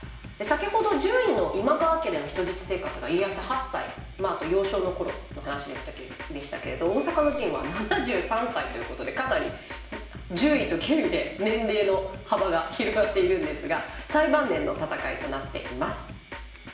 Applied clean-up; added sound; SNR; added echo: none; Drum kit; 13 dB; reverberation time 0.7 s.